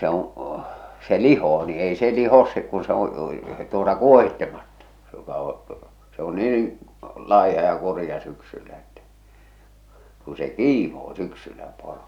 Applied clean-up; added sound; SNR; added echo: none; none; none; none.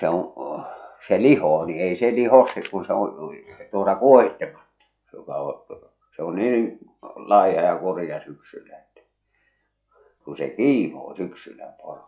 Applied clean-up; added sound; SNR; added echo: classical method log-MMSE.